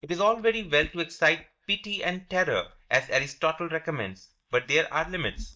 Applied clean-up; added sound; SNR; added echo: neural mask model DeepFilterNet 3.